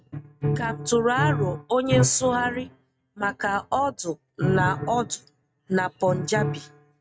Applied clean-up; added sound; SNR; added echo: neural mask model RNNoise.